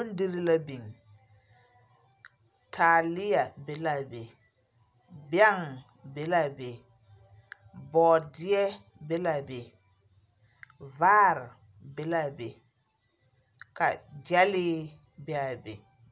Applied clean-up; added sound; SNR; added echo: none; none; none; none.